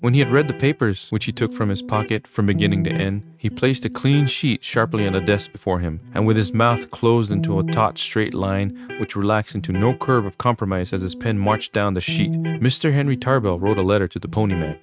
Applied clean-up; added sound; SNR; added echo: neural mask model RNNoise.